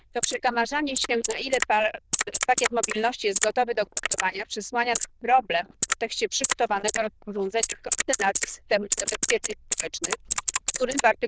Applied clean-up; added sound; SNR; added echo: neural diffusion model UNIVERSE++.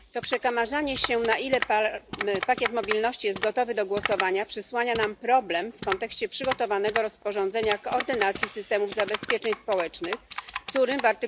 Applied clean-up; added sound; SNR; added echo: none; Typing; 4 dB; none.